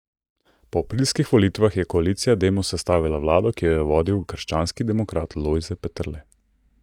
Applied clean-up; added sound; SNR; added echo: neural mask model DeepFilterNet 3.